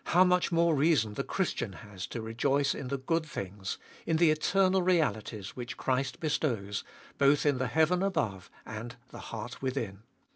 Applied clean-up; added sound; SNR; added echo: none; none; none; none.